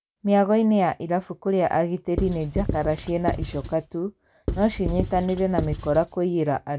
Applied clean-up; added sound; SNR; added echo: none; Writing; 6 dB; none.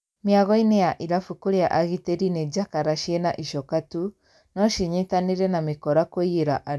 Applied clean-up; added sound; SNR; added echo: none; none; none; none.